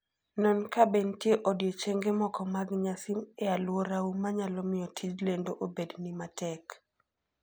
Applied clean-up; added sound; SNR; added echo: none; none; none; none.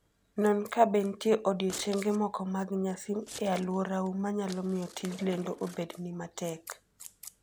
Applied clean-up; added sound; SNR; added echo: none; Splash, splatter + Scissors; 19 dB; none.